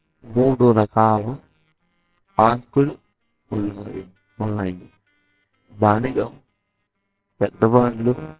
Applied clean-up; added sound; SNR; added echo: neural separator model SepFormer WHAMR!.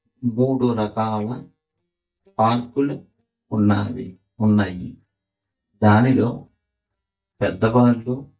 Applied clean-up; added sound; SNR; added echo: neural mask model DeepFilterNet 3.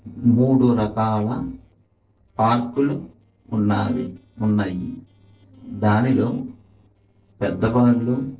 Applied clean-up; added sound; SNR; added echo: neural separator model SepFormer DNS4.